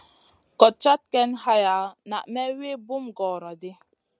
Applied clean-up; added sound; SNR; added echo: none; none; none; none.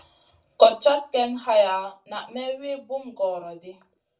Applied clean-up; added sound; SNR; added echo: none; none; none; reverberation time 0.2 s.